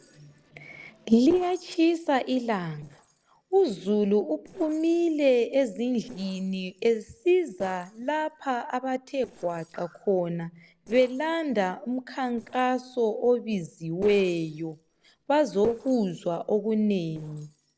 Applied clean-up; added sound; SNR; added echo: neural separator model SepFormer DNS4.